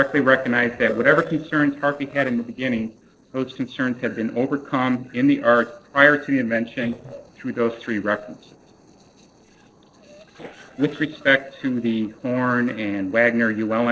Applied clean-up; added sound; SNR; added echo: neural separator model SepFormer DNS4.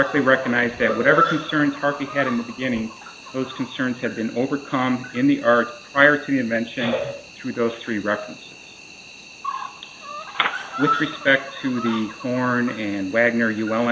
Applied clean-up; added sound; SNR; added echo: none; Cricket; 10 dB; none.